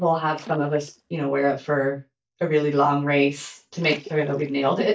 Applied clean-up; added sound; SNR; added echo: neural mask model DeepFilterNet 3.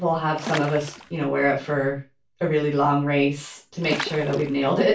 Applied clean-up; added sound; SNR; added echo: none; Water / Splash, splatter; 11 dB; reverberation time 0.2 s.